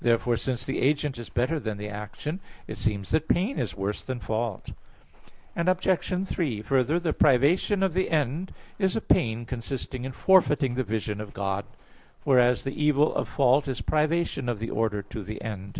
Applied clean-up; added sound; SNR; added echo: neural mask model Resemble Enhance denoiser.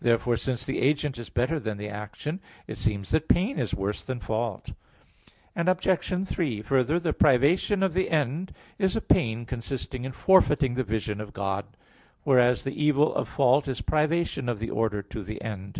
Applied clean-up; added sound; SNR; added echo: none; none; none; none.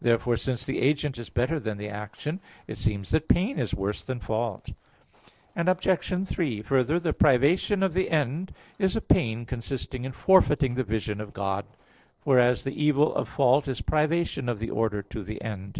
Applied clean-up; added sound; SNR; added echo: neural separator model SepFormer DNS4.